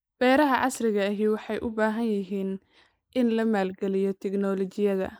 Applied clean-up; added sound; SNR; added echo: neural mask model Resemble Enhance denoiser.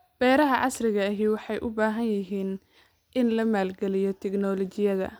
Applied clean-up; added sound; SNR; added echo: none; none; none; none.